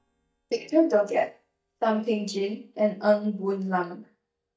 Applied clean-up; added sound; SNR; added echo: neural mask model DeepFilterNet 3.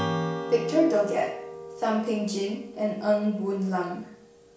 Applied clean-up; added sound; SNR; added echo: none; Strum; 8 dB; reverberation time 0.6 s.